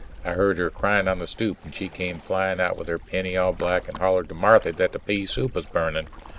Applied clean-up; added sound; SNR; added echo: none; Waves, surf; 15 dB; none.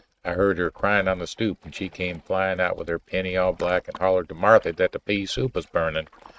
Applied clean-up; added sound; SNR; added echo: neural mask model RNNoise.